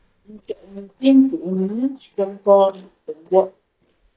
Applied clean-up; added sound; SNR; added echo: neural mask model DeepFilterNet 3.